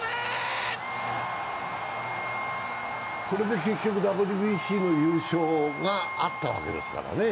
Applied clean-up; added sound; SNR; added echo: none; Wind instrument, woodwind instrument; 10 dB; none.